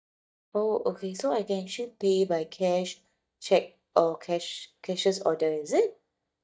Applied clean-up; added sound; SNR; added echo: neural mask model DeepFilterNet 3.